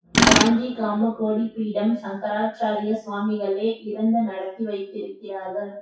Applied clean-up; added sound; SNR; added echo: classical method WPE with log-MMSE.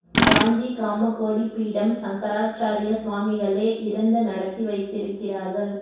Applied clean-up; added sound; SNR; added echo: none; Tools; 2 dB; reverberation time 0.7 s.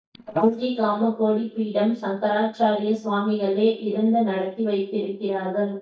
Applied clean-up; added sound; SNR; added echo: neural mask model DeepFilterNet 3.